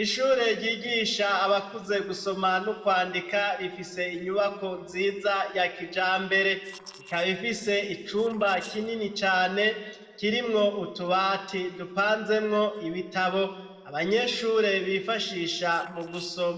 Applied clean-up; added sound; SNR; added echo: neural separator model SepFormer DNS4.